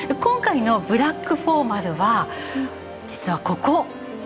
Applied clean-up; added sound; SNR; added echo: none; Bowed string instrument + Brass instrument; 20 dB; none.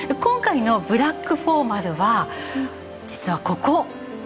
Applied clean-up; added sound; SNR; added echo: none; none; none; none.